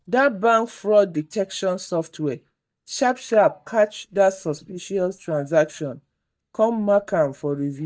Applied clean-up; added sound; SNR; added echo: neural mask model DeepFilterNet 3.